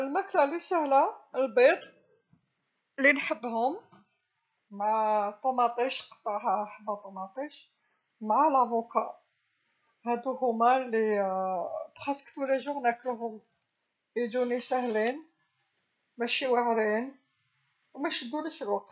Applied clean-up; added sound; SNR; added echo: none; none; none; none.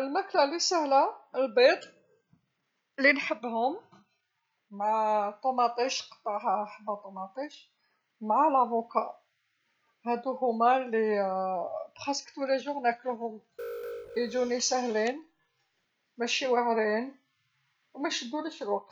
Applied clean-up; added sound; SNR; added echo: none; Alarm; 14 dB; none.